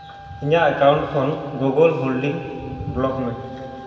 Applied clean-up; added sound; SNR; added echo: none; Wind instrument, woodwind instrument; 19 dB; reverberation time 2.6 s.